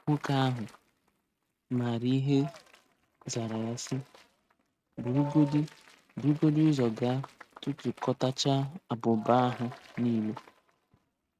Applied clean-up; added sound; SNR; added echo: neural mask model RNNoise.